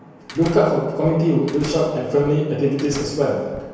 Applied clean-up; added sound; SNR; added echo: none; Slam; 17 dB; reverberation time 1.2 s.